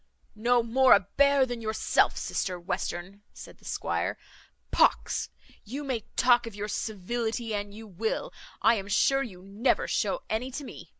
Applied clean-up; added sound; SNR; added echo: none; none; none; none.